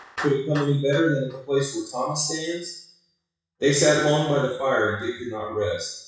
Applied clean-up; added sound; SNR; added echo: classical method WPE with log-MMSE.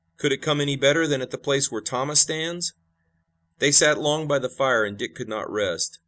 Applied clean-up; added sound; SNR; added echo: none; none; none; none.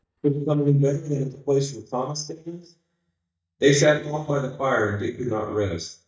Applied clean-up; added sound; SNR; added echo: neural mask model DeepFilterNet 3.